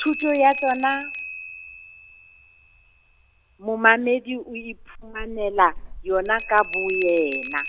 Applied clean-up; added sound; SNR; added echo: none; Bell; 11 dB; none.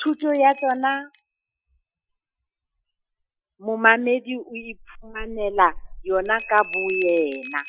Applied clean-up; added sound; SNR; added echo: classical method Wiener filter.